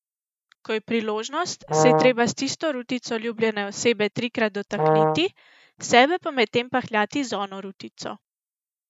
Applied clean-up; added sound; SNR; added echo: none; Brass instrument; -4 dB; none.